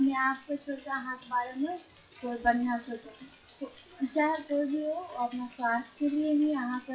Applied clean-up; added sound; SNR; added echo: classical method WPE with log-MMSE.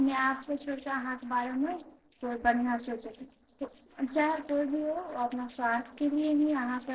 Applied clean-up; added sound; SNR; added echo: neural separator model SepFormer DNS4.